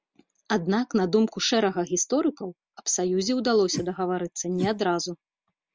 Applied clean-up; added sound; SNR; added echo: none; Whoosh, swoosh, swish; 8 dB; none.